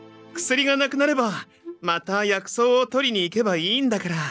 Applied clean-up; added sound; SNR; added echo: none; Wind instrument, woodwind instrument; 19 dB; none.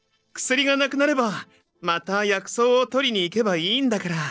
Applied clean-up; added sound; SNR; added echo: neural separator model SepFormer DNS4.